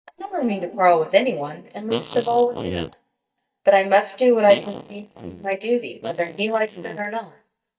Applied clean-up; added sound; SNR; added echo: neural mask model DeepFilterNet 3.